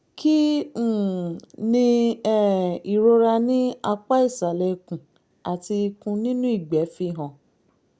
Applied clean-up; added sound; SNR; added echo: none; none; none; none.